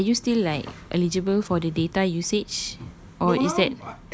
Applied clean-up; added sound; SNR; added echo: none; none; none; none.